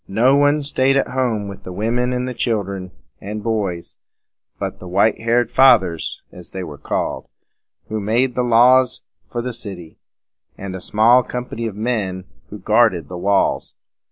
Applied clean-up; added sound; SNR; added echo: none; none; none; none.